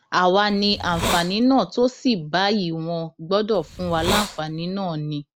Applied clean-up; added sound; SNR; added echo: none; Hiss; 7 dB; none.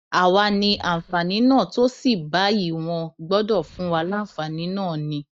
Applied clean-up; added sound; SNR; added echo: neural mask model DeepFilterNet 3.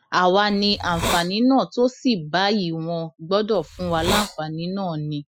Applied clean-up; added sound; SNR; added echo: classical method Wiener filter.